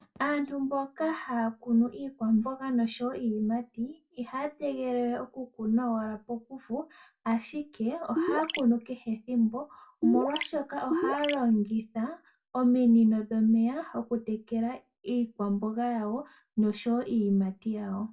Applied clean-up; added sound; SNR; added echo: none; Gurgling; 2 dB; reverberation time 0.2 s.